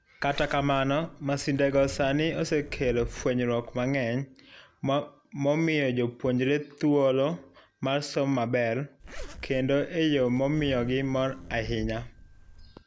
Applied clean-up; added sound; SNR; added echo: none; Zipper (clothing); 14 dB; none.